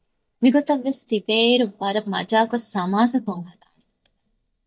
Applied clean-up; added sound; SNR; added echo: neural mask model DeepFilterNet 3.